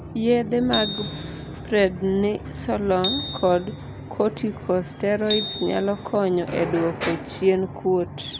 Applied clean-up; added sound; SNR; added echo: none; Bicycle bell; 10 dB; none.